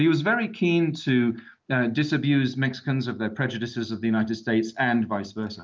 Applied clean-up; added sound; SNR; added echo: none; none; none; none.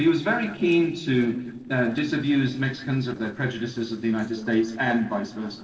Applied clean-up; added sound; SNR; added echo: neural separator model SepFormer DNS4.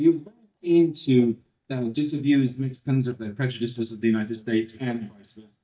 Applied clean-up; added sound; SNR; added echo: neural mask model DeepFilterNet 3.